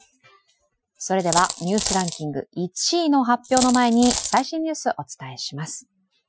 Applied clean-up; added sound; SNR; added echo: classical method Wiener filter.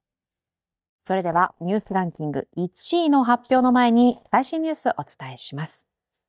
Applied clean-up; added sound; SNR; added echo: neural mask model DeepFilterNet 3.